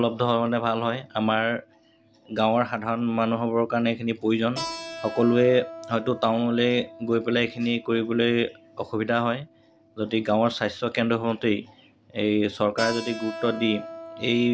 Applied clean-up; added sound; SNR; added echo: none; Keyboard (musical); 16 dB; none.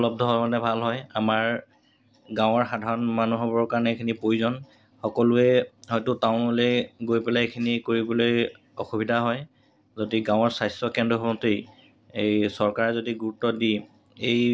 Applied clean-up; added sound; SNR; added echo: none; none; none; none.